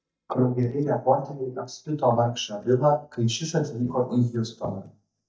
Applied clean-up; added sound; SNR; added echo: neural mask model DeepFilterNet 3.